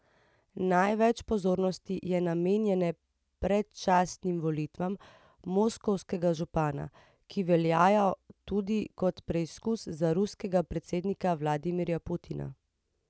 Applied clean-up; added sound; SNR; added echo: none; none; none; none.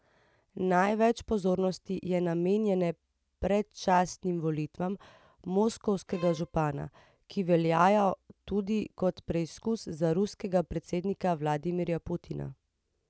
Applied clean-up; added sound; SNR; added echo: none; Bowed string instrument; 20 dB; none.